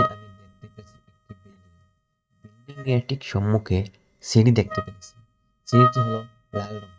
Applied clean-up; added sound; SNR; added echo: neural mask model RNNoise.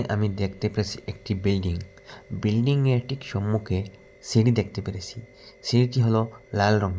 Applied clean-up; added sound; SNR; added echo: none; none; none; none.